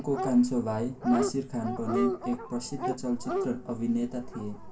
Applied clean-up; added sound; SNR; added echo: none; Dog; 6 dB; reverberation time 0.2 s.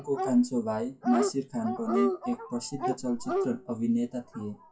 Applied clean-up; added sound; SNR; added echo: classical method WPE with log-MMSE.